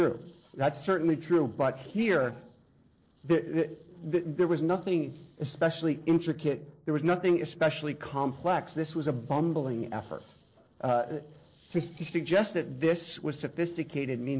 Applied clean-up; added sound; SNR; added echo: neural separator model SepFormer DNS4.